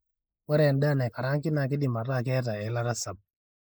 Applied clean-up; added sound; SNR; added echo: neural mask model Resemble Enhance denoiser.